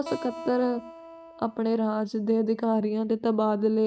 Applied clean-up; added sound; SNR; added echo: neural mask model RNNoise.